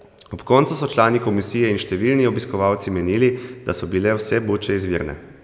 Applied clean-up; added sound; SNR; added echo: none; none; none; none.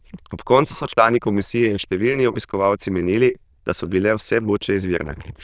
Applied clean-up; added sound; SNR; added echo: neural diffusion model UNIVERSE++.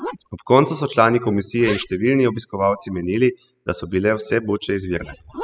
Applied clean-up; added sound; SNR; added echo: classical method spectral subtraction.